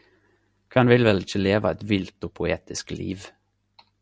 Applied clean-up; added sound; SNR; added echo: none; none; none; none.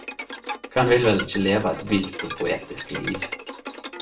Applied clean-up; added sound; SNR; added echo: none; Bowed string instrument; 9 dB; reverberation time 0.3 s.